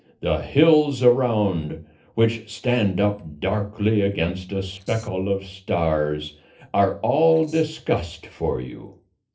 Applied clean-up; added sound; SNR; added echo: neural separator model SepFormer DNS4.